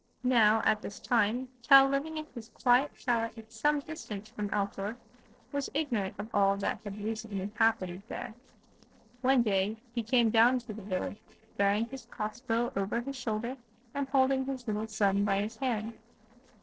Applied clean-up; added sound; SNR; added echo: neural separator model SepFormer DNS4.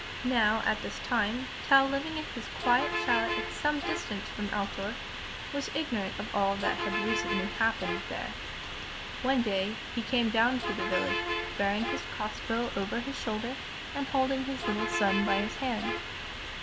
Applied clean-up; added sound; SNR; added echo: none; Bus; 4 dB; none.